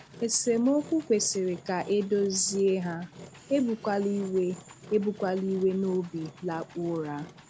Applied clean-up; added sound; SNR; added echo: none; Engine; 20 dB; none.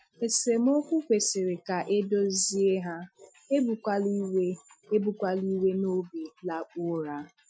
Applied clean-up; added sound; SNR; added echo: classical method Wiener filter.